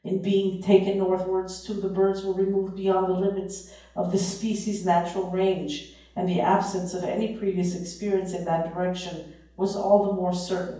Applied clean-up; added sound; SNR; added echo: none; none; none; reverberation time 0.9 s.